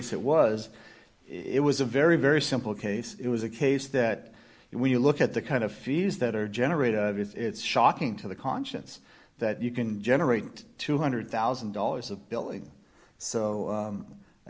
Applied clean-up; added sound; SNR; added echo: none; none; none; none.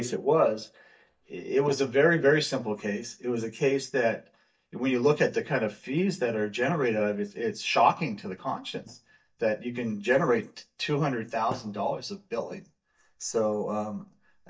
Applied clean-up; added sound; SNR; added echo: neural mask model DeepFilterNet 3.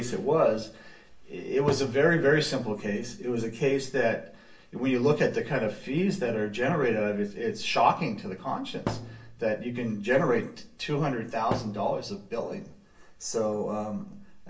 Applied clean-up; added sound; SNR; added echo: none; Thump, thud; 10 dB; reverberation time 0.3 s.